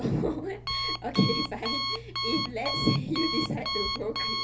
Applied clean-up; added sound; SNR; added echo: none; Alarm; 2 dB; reverberation time 0.3 s.